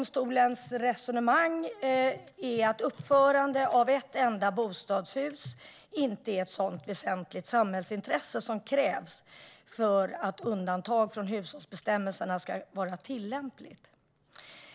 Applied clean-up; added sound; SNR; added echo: none; none; none; none.